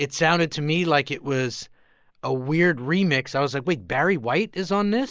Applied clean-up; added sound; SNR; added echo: neural mask model Resemble Enhance denoiser.